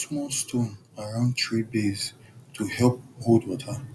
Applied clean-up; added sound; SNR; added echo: none; none; none; none.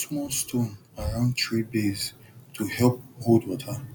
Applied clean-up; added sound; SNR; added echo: none; Breathing; 15 dB; none.